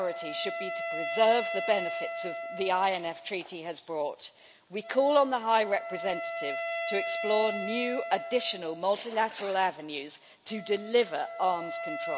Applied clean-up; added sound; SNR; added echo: none; Wind instrument, woodwind instrument; 7 dB; none.